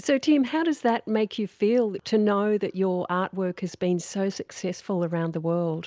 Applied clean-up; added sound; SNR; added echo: none; none; none; none.